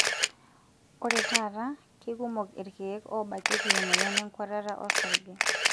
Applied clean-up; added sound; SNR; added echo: none; Camera; -5 dB; none.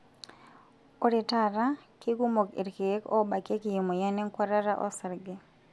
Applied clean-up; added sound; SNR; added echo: none; none; none; none.